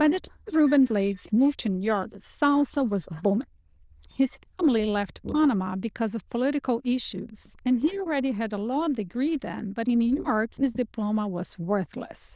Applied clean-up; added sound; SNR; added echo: neural diffusion model UNIVERSE++.